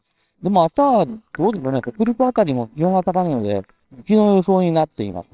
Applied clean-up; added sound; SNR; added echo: neural separator model SepFormer WHAMR!.